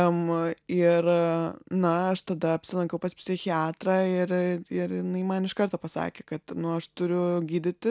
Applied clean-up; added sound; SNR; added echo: none; none; none; none.